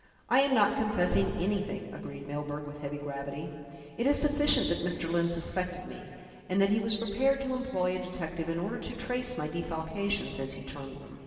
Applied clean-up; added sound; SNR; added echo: none; none; none; reverberation time 2.4 s.